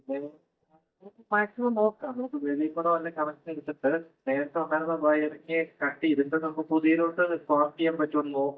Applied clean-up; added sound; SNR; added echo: neural mask model DeepFilterNet 3.